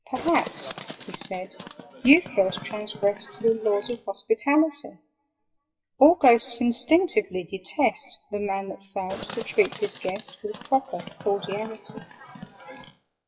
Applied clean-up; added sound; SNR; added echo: classical method WPE with log-MMSE.